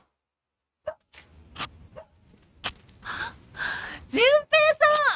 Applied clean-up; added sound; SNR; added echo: neural mask model RNNoise.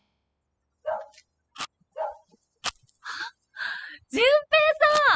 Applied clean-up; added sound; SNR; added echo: classical method spectral subtraction.